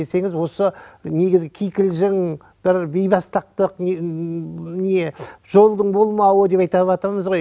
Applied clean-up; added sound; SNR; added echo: none; none; none; none.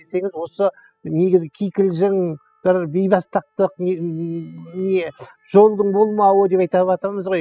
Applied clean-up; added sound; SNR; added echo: classical method spectral subtraction.